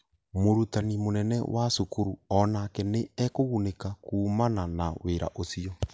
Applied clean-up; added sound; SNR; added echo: none; none; none; none.